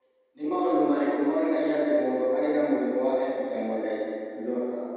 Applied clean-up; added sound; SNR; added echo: none; none; none; reverberation time 2.1 s.